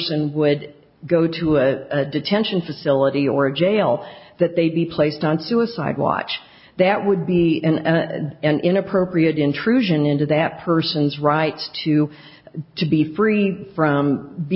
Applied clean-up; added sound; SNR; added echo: none; none; none; none.